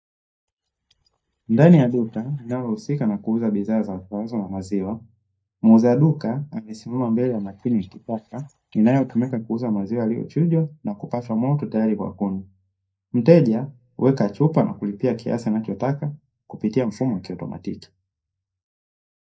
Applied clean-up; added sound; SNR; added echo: neural mask model DeepFilterNet 3.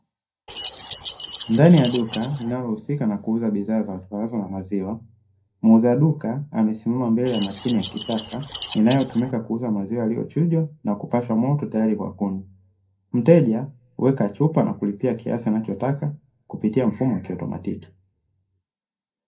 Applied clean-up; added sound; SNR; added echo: none; Keys jangling; 4 dB; reverberation time 0.2 s.